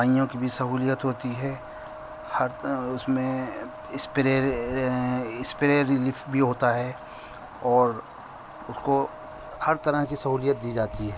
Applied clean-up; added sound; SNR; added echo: none; Wind instrument, woodwind instrument; 18 dB; none.